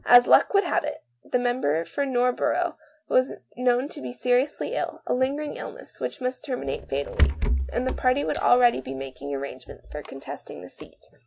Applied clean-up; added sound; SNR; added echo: none; Rattle / Breathing; 3 dB; none.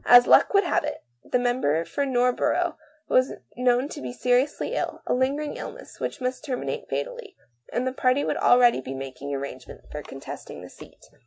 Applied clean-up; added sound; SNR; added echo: none; none; none; none.